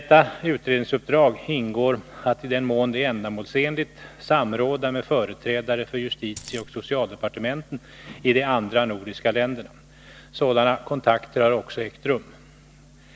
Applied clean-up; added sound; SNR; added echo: none; Coin (dropping); 15 dB; none.